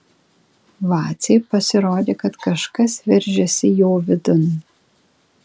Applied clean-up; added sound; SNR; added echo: none; none; none; none.